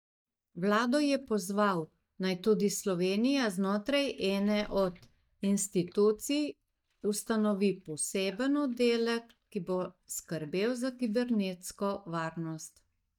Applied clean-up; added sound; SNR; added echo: neural mask model DeepFilterNet 3.